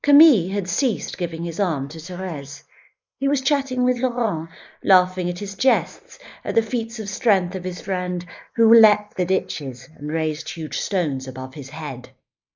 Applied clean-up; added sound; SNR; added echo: neural mask model Resemble Enhance denoiser.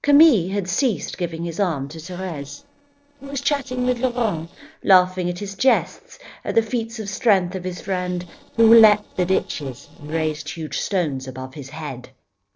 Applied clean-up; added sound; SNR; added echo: neural separator model SepFormer DNS4.